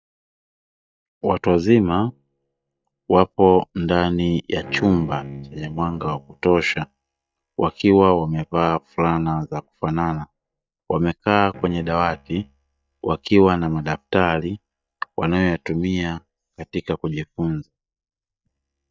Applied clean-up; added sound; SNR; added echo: neural mask model DeepFilterNet 3.